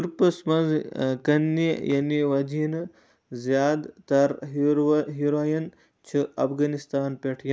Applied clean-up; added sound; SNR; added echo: none; none; none; none.